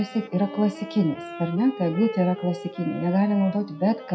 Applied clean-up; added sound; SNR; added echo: classical method WPE with log-MMSE.